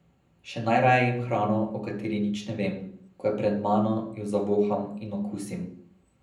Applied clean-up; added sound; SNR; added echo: none; none; none; reverberation time 0.6 s.